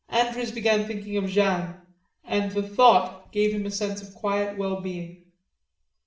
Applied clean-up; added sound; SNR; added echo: none; none; none; reverberation time 0.6 s.